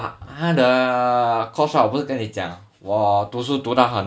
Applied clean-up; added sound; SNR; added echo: none; none; none; none.